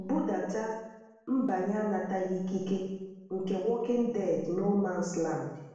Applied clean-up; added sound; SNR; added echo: none; none; none; reverberation time 0.8 s.